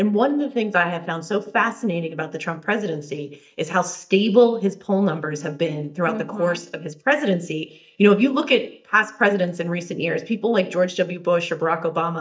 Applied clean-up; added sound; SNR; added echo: neural mask model DeepFilterNet 3.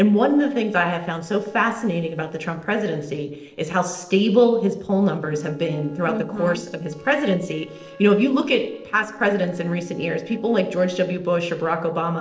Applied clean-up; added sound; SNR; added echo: neural separator model SepFormer DNS4.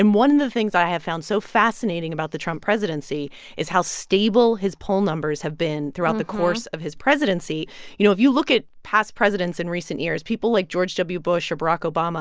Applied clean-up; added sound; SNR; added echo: none; none; none; none.